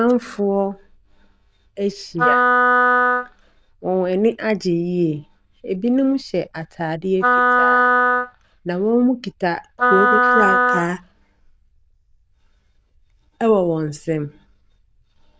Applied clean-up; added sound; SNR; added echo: neural diffusion model UNIVERSE++.